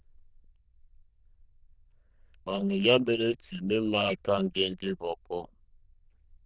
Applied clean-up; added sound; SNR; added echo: neural diffusion model UNIVERSE++.